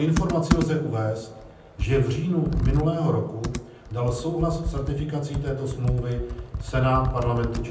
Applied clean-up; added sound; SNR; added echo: none; Computer keyboard; 5 dB; reverberation time 0.6 s.